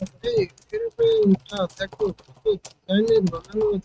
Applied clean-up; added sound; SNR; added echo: neural mask model RNNoise.